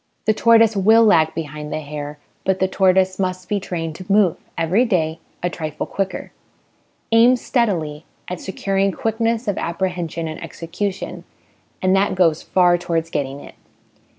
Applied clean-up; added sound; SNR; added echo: none; none; none; none.